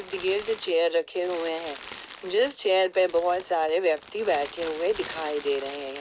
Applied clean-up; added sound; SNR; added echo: none; Crumpling, crinkling; 14 dB; none.